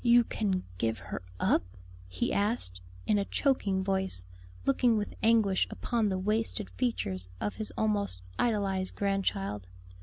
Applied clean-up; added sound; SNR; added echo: none; none; none; none.